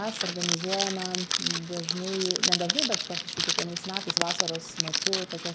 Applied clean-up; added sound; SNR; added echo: none; Crackle; -4 dB; none.